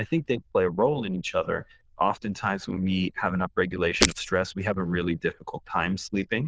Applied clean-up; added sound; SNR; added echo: neural diffusion model UNIVERSE++.